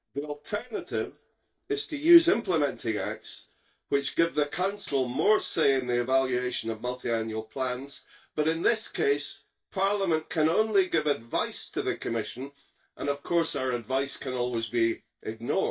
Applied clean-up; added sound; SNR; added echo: neural mask model DeepFilterNet 3.